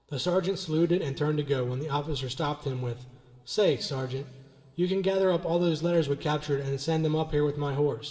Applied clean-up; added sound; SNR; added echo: none; none; none; reverberation time 1.5 s.